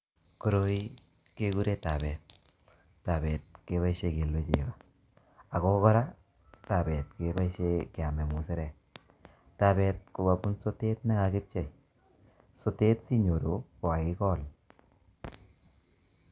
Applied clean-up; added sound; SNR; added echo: none; none; none; none.